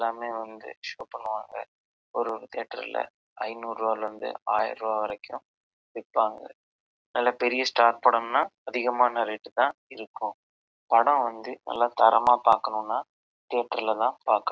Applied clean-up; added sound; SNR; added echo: none; none; none; none.